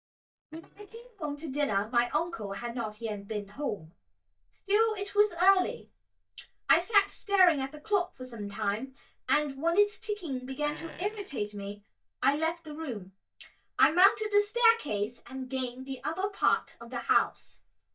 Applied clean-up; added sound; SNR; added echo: neural mask model DeepFilterNet 3.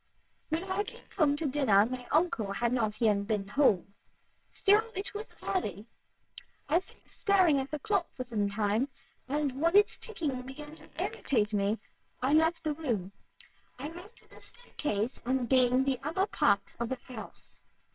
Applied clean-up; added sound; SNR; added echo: neural separator model SepFormer WHAMR!.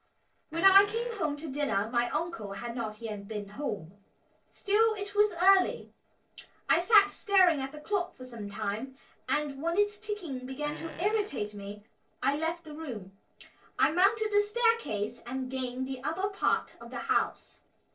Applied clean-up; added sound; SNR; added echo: neural separator model SepFormer DNS4.